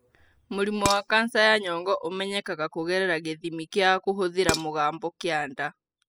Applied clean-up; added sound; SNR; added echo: classical method spectral subtraction.